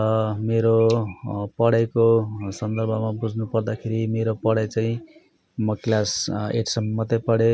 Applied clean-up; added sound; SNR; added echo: none; none; none; none.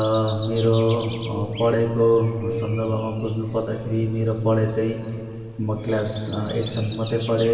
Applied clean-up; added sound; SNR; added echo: none; Breathing; 17 dB; reverberation time 2.5 s.